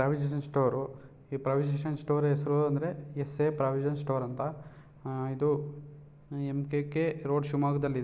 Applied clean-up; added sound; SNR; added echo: none; none; none; none.